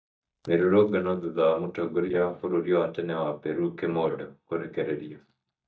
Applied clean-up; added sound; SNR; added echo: neural mask model DeepFilterNet 3.